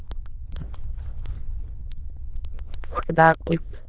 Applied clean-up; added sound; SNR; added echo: neural diffusion model UNIVERSE++.